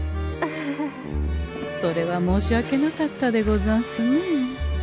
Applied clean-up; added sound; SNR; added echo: none; Bass guitar; 19 dB; none.